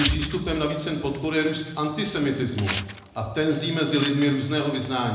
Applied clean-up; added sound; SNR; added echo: none; Tearing; 8 dB; reverberation time 0.9 s.